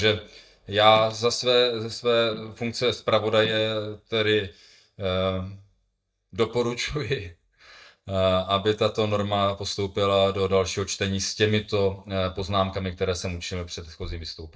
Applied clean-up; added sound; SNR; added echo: neural mask model DeepFilterNet 3.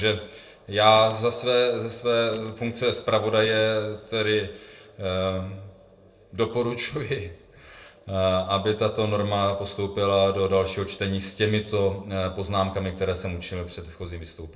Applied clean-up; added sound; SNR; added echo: neural separator model SepFormer DNS4.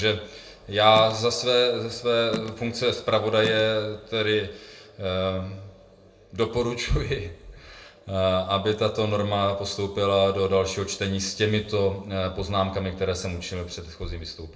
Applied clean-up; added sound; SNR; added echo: none; Telephone; 15 dB; reverberation time 0.6 s.